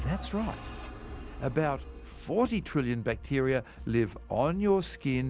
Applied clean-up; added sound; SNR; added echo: none; Engine / Vehicle; 15 dB; none.